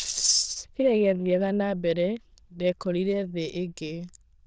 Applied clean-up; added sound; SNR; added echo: neural diffusion model UNIVERSE++.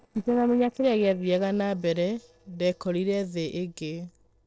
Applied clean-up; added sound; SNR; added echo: neural separator model SepFormer DNS4.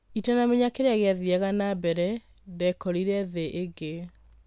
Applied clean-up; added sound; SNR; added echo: none; none; none; none.